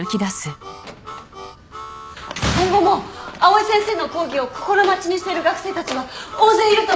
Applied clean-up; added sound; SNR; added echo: none; Harmonica; 17 dB; none.